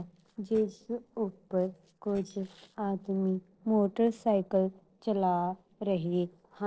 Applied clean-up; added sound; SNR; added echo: neural separator model SepFormer DNS4.